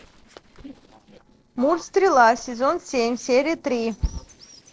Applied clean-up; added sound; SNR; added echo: neural separator model SepFormer DNS4.